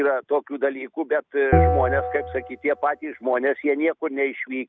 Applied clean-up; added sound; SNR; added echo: none; Bell; 1 dB; none.